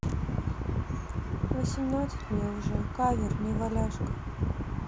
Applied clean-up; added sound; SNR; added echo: none; none; none; none.